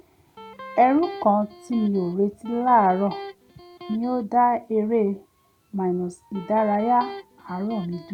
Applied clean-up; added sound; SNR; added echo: none; Electric guitar; 16 dB; none.